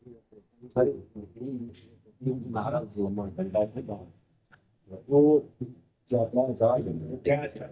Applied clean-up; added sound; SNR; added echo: neural mask model DeepFilterNet 3.